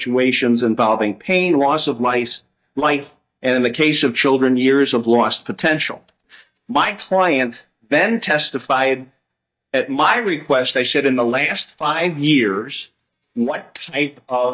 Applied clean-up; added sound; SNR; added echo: neural mask model DeepFilterNet 3.